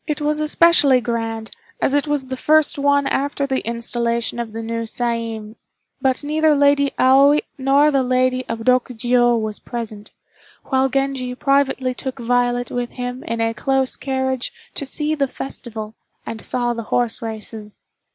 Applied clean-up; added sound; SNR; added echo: none; none; none; none.